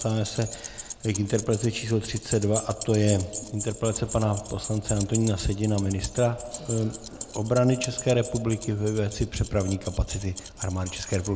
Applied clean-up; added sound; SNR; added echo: none; Keys jangling; 11 dB; none.